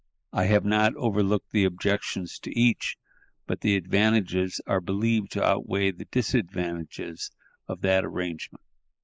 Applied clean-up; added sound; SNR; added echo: neural mask model Resemble Enhance denoiser.